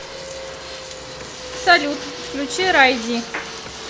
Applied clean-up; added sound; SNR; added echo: none; Fixed-wing aircraft, airplane; 10 dB; none.